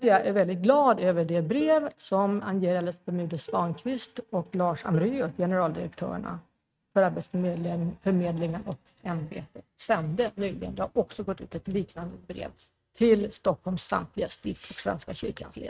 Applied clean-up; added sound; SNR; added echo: neural mask model RNNoise.